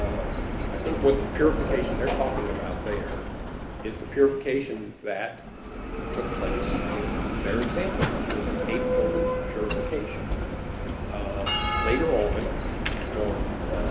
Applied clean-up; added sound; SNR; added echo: none; Bell; -1 dB; reverberation time 1.5 s.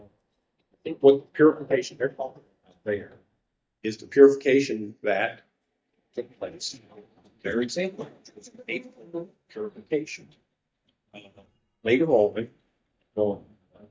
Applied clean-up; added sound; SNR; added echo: neural mask model DeepFilterNet 3.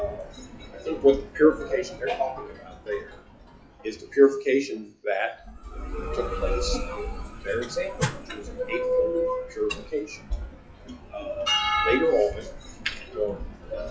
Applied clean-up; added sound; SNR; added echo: classical method WPE with log-MMSE.